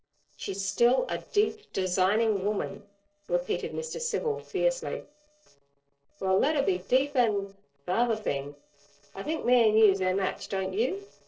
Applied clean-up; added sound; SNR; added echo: neural separator model SepFormer DNS4.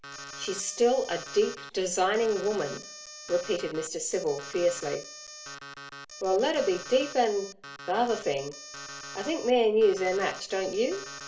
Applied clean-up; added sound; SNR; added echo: none; Alarm; 14 dB; reverberation time 0.4 s.